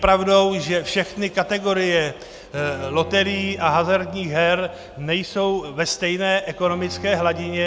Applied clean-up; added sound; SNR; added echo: none; Bowed string instrument; 18 dB; none.